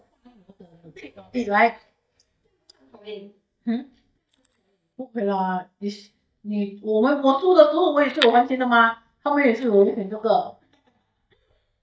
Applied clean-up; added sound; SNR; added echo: neural mask model DeepFilterNet 3.